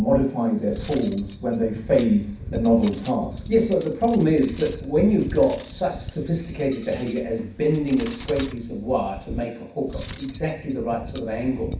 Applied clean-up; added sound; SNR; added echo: none; Cutlery, silverware; 13 dB; reverberation time 0.6 s.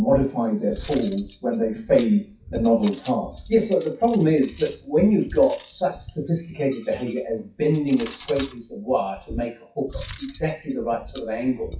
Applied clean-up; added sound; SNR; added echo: classical method WPE with log-MMSE.